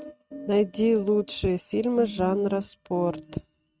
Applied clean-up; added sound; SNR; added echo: neural mask model RNNoise.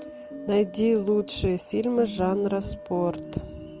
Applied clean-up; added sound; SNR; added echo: none; Wind instrument, woodwind instrument; 18 dB; none.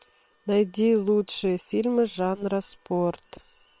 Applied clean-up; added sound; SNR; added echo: neural separator model SepFormer WHAM!.